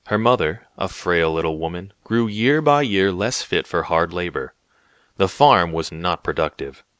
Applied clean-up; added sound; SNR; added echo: none; none; none; none.